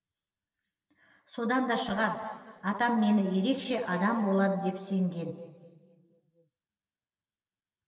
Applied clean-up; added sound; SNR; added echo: none; none; none; reverberation time 2.2 s.